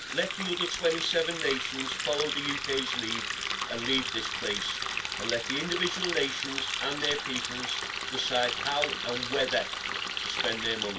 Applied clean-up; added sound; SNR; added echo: none; Water tap, faucet; 1 dB; reverberation time 0.2 s.